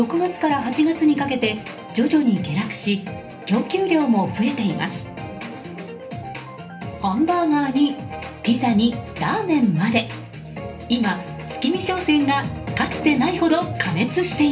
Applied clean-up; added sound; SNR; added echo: none; Brass instrument; 17 dB; reverberation time 0.3 s.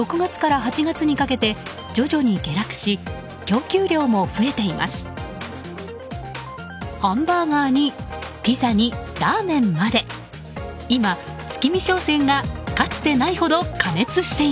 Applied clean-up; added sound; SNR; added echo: none; none; none; none.